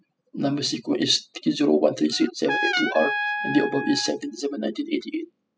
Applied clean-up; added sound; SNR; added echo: classical method spectral subtraction.